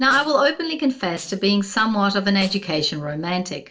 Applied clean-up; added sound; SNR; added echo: neural separator model SepFormer DNS4.